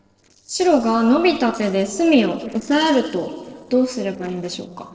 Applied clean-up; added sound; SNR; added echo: neural separator model SepFormer DNS4.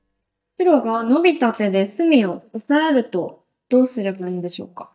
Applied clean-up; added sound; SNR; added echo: neural mask model DeepFilterNet 3.